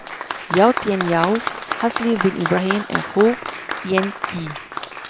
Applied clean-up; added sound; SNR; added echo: none; Applause; 6 dB; none.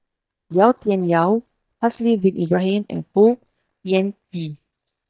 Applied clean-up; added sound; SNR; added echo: neural mask model DeepFilterNet 3.